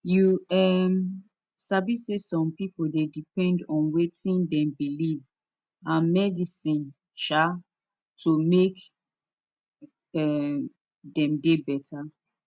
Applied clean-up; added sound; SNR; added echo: none; none; none; none.